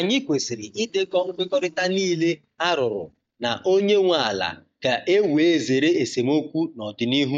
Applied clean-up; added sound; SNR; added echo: neural mask model DeepFilterNet 3.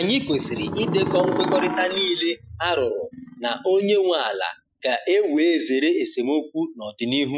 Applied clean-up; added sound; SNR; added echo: classical method Wiener filter.